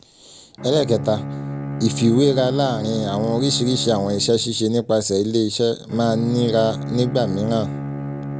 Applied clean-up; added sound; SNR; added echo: none; Bowed string instrument; 8 dB; none.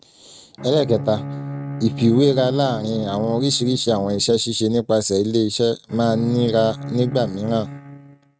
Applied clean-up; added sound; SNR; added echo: neural mask model RNNoise.